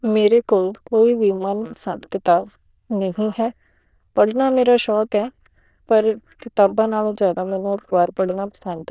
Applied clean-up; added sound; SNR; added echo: neural diffusion model UNIVERSE++.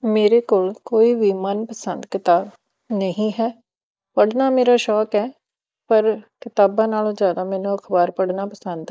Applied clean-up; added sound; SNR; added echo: neural mask model Resemble Enhance denoiser.